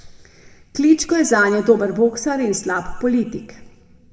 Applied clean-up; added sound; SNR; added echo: none; none; none; reverberation time 1.0 s.